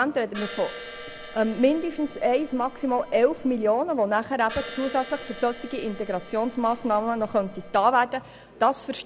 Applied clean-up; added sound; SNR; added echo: none; Crash cymbal; 15 dB; none.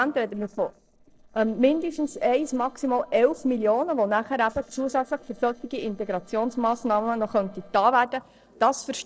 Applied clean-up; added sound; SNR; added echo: neural separator model SepFormer DNS4.